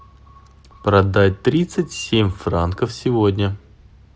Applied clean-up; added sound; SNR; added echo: none; none; none; none.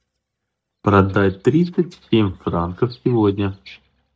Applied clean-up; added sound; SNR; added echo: neural mask model DeepFilterNet 3.